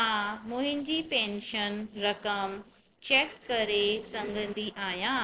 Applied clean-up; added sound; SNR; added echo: neural separator model SepFormer DNS4.